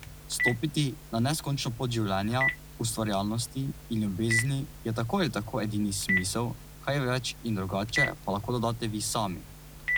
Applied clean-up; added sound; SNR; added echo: none; Telephone; 6 dB; none.